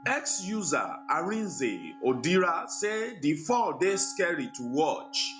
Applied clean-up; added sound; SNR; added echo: none; Wind instrument, woodwind instrument; 19 dB; none.